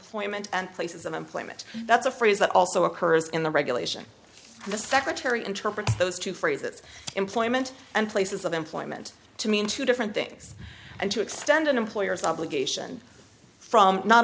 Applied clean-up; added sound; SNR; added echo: none; none; none; none.